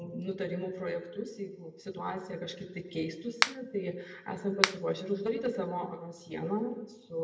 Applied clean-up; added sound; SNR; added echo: none; Finger snapping; -1 dB; reverberation time 0.9 s.